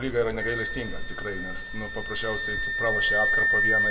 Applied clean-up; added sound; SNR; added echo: none; Wind instrument, woodwind instrument; -3 dB; reverberation time 2.2 s.